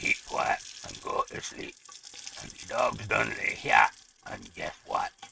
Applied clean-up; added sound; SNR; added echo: neural mask model RNNoise.